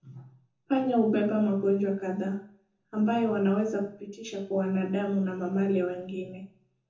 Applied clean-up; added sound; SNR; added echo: none; none; none; reverberation time 0.6 s.